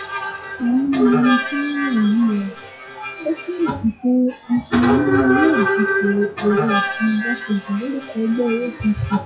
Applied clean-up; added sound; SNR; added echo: classical method WPE with log-MMSE.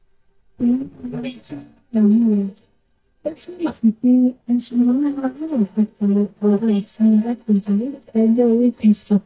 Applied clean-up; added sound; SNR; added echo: neural mask model DeepFilterNet 3.